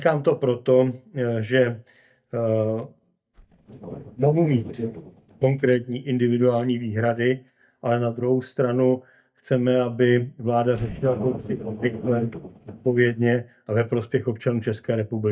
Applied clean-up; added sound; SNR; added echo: neural mask model DeepFilterNet 3.